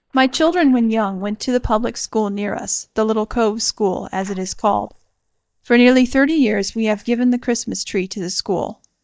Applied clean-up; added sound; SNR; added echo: neural mask model DeepFilterNet 3.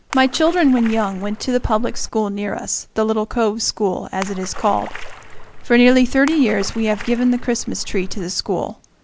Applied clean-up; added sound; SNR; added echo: none; Splash, splatter; 8 dB; none.